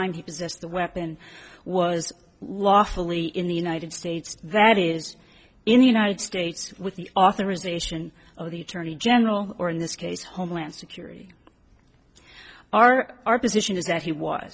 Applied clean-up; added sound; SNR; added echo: none; none; none; none.